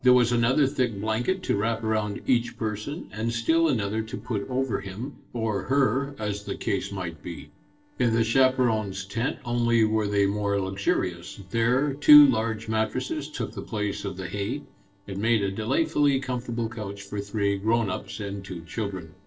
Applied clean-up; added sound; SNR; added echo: neural separator model SepFormer DNS4.